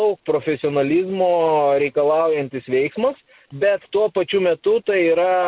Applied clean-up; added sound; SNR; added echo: none; none; none; none.